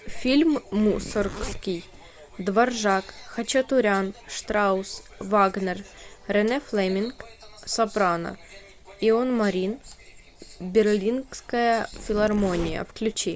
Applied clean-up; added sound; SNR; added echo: none; Zipper (clothing); 11 dB; none.